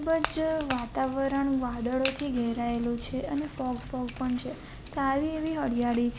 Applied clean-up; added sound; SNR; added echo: none; Crack / Crackle; 7 dB; none.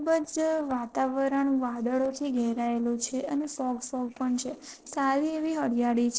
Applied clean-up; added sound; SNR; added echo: neural separator model SepFormer DNS4.